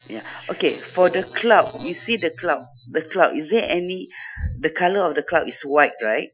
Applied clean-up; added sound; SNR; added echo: classical method Wiener filter.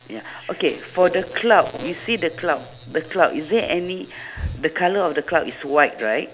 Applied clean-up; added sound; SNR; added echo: none; Breathing; 15 dB; none.